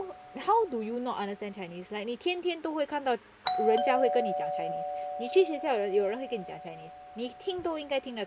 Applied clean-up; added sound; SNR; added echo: none; Doorbell; 6 dB; none.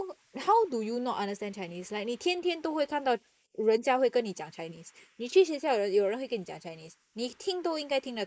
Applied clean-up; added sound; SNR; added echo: neural mask model Resemble Enhance denoiser.